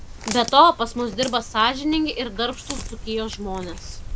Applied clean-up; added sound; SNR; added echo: none; Walk, footsteps; 12 dB; none.